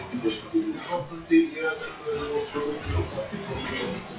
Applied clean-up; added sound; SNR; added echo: classical method WPE with log-MMSE.